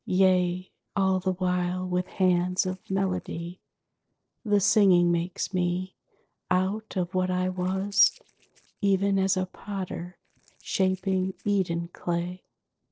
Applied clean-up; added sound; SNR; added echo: neural separator model SepFormer DNS4.